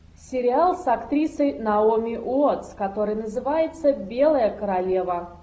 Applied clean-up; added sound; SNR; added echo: none; none; none; none.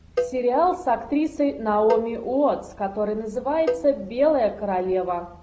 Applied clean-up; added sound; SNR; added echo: none; Cowbell; 10 dB; none.